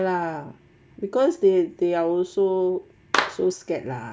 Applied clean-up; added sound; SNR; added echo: none; Clapping; 11 dB; none.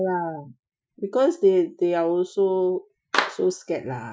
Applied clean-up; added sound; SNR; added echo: classical method Wiener filter.